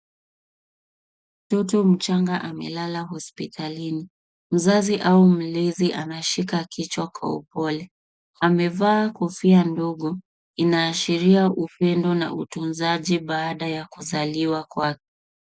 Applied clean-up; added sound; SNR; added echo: none; none; none; none.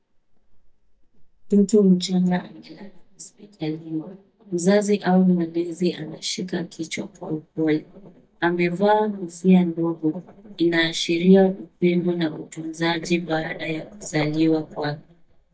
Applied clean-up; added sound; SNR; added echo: neural mask model DeepFilterNet 3.